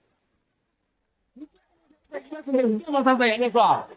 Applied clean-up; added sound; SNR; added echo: neural mask model DeepFilterNet 3.